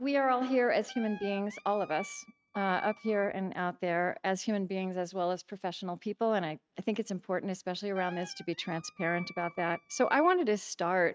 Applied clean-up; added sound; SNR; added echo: neural mask model RNNoise.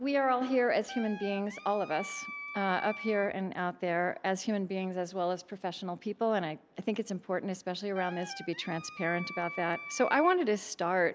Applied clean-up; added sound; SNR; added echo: none; Wind instrument, woodwind instrument; 12 dB; none.